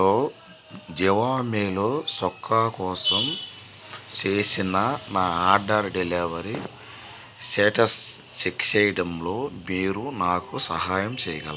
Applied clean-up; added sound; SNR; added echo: none; none; none; none.